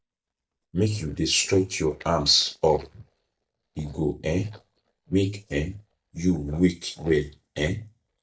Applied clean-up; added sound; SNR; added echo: neural mask model DeepFilterNet 3.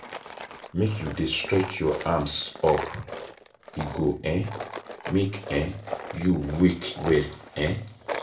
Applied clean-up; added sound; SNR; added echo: none; Tools; 11 dB; reverberation time 0.3 s.